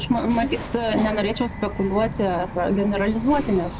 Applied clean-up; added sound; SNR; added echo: none; Bird vocalization, bird call, bird song; 9 dB; none.